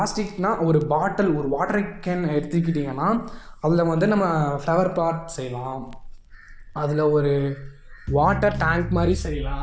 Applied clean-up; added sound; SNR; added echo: none; Crackle; 11 dB; none.